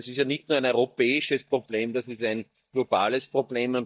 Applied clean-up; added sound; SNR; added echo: neural mask model DeepFilterNet 3.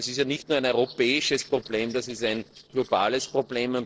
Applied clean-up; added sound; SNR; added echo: neural separator model SepFormer DNS4.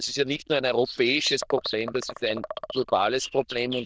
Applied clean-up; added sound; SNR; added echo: neural diffusion model UNIVERSE++.